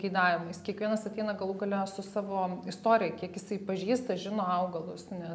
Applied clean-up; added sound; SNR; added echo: none; none; none; none.